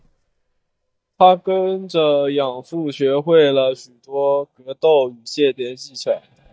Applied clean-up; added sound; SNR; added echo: neural mask model DeepFilterNet 3.